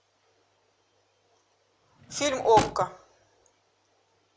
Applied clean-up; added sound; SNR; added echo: none; Drawer open or close / Wood; 6 dB; none.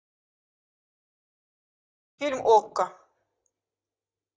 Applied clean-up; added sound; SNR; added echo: neural mask model DeepFilterNet 3.